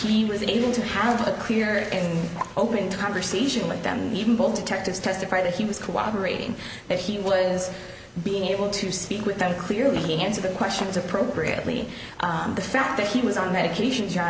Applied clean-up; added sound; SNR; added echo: none; none; none; none.